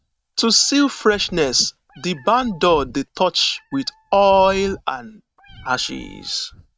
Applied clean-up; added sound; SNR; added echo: neural mask model RNNoise.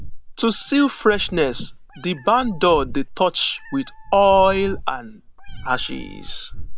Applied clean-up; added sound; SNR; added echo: none; Meow; 10 dB; none.